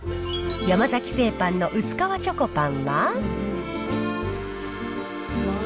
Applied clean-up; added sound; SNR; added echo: none; none; none; none.